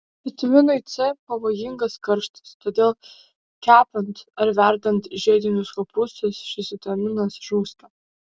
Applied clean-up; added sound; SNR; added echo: none; none; none; none.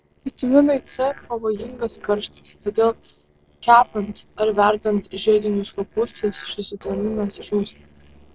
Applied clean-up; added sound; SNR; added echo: neural separator model SepFormer DNS4.